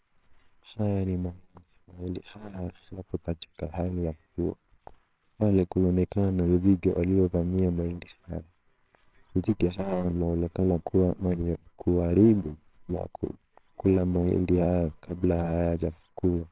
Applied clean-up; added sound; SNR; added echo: neural separator model SepFormer WHAMR!.